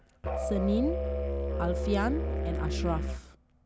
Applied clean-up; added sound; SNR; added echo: none; Musical instrument; -2 dB; none.